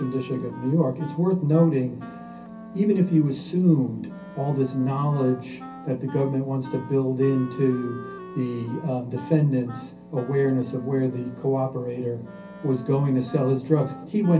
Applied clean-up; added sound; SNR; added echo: none; Wind instrument, woodwind instrument; 17 dB; reverberation time 0.3 s.